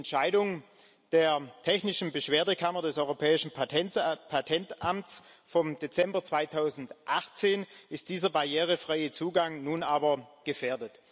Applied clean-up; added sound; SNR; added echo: none; none; none; none.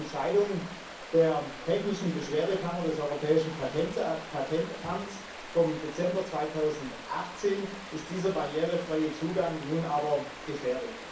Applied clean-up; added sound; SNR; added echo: none; Stream; 13 dB; reverberation time 0.6 s.